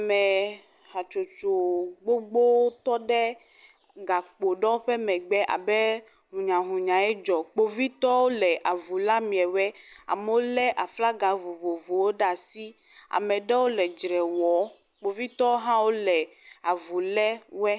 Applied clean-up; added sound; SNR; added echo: none; none; none; none.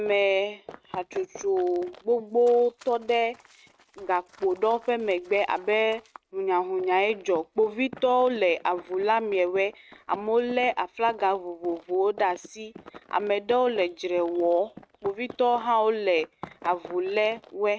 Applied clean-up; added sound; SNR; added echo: neural mask model RNNoise.